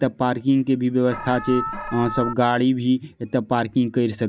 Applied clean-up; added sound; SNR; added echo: none; Alarm; 8 dB; none.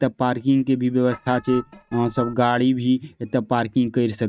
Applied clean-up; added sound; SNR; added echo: neural mask model RNNoise.